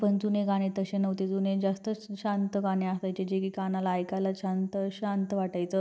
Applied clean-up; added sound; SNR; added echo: none; none; none; none.